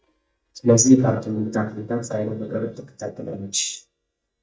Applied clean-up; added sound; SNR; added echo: neural mask model DeepFilterNet 3.